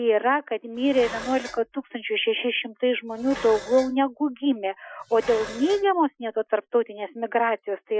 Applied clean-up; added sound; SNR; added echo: classical method Wiener filter.